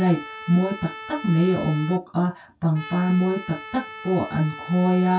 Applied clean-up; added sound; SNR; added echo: none; Trumpet; 15 dB; reverberation time 0.1 s.